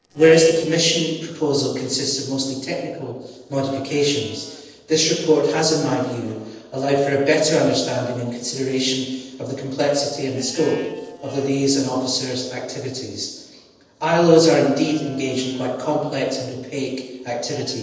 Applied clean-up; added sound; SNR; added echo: neural separator model SepFormer DNS4.